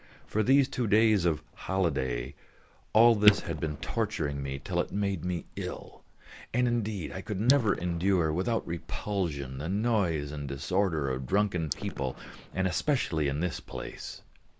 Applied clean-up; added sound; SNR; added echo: neural mask model Resemble Enhance denoiser.